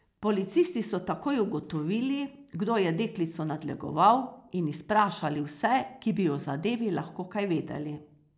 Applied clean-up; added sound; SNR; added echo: none; none; none; none.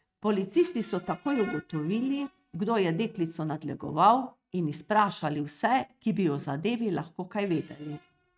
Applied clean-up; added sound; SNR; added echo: neural mask model RNNoise.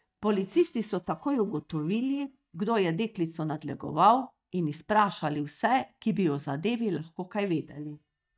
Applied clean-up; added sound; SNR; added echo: neural mask model DeepFilterNet 3.